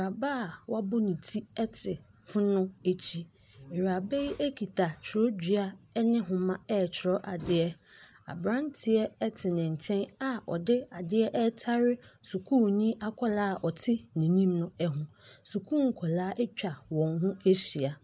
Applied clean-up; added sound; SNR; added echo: none; none; none; none.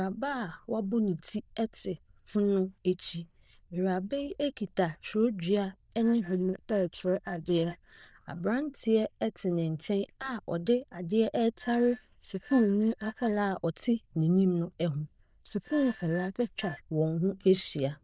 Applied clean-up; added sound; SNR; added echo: neural diffusion model UNIVERSE++.